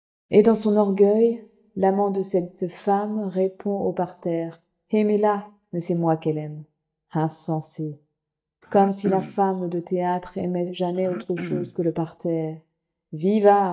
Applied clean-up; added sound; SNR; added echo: neural mask model DeepFilterNet 3.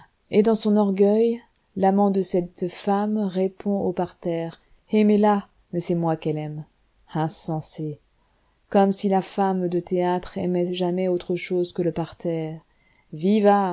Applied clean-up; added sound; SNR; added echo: none; none; none; none.